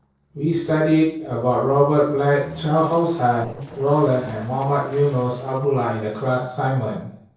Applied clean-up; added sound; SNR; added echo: neural separator model SepFormer DNS4.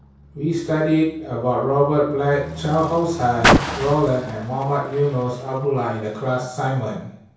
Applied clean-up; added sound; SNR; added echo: none; Car; 6 dB; reverberation time 0.6 s.